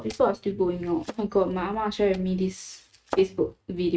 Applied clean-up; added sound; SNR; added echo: neural mask model RNNoise.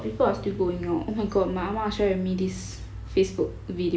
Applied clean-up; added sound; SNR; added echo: none; none; none; none.